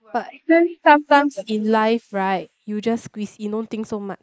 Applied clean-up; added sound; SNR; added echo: neural mask model Resemble Enhance denoiser.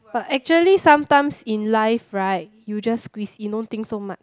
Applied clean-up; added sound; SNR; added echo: none; none; none; none.